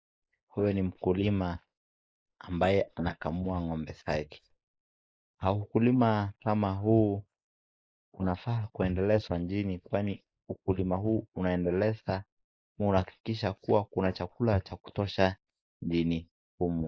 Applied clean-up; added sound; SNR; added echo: neural mask model Resemble Enhance denoiser.